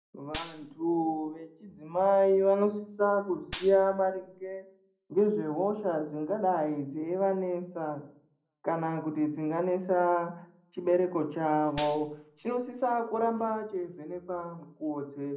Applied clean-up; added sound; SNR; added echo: none; Gunshot, gunfire; 16 dB; reverberation time 0.4 s.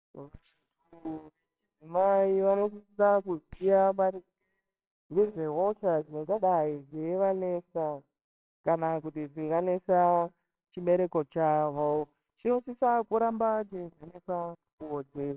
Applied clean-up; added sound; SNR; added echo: neural separator model SepFormer WHAMR!.